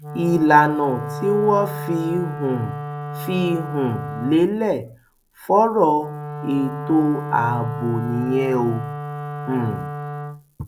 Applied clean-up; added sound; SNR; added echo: none; Wind instrument, woodwind instrument; 9 dB; none.